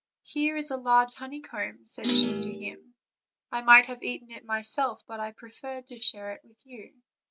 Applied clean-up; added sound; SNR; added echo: none; Thump, thud; -3 dB; none.